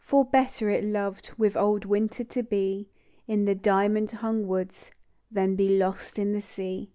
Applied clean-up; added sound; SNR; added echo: none; none; none; none.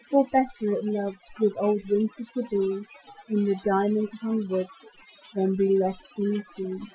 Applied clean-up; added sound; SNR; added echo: classical method Wiener filter.